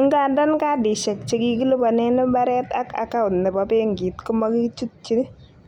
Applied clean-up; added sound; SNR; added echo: none; none; none; none.